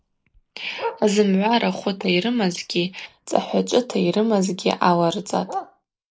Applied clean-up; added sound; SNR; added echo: neural mask model Resemble Enhance denoiser.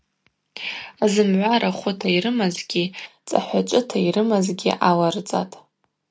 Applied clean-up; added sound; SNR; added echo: none; none; none; none.